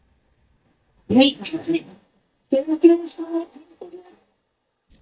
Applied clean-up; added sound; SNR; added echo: neural mask model DeepFilterNet 3.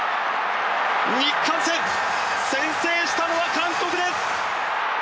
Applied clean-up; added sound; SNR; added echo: none; none; none; none.